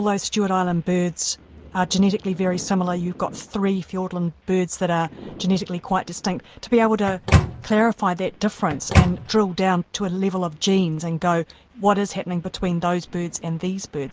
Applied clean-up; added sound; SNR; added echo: none; Microwave oven; -2 dB; none.